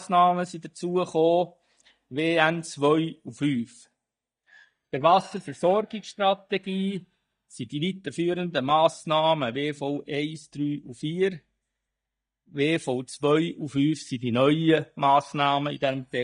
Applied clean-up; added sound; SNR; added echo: neural mask model DeepFilterNet 3.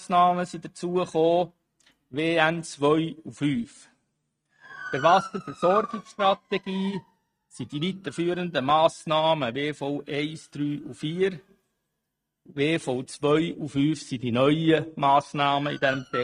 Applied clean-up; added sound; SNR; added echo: neural mask model RNNoise.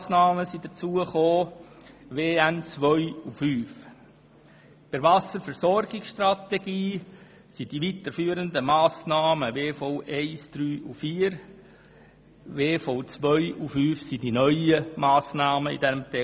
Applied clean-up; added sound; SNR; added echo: none; none; none; none.